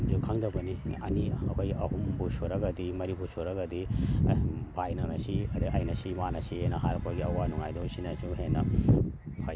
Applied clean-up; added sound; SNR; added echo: none; none; none; none.